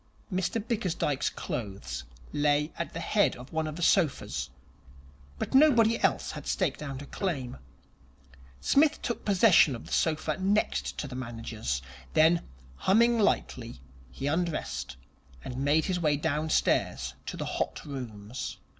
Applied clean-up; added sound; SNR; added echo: none; Piano; 17 dB; none.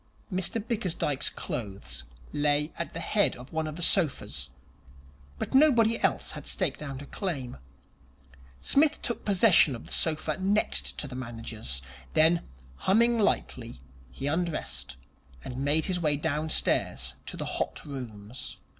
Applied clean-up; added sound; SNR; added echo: none; none; none; none.